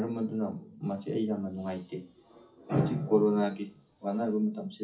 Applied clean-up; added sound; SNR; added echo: classical method WPE with log-MMSE.